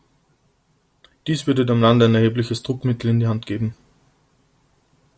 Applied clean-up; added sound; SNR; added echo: none; none; none; none.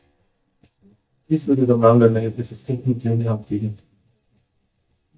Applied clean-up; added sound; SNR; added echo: neural mask model DeepFilterNet 3.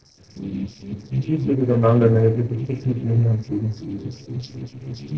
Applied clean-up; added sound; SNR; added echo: neural separator model SepFormer DNS4.